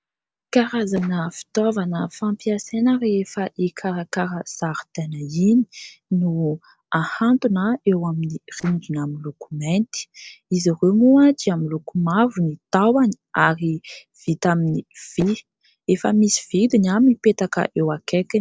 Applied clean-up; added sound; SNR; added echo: neural separator model SepFormer DNS4.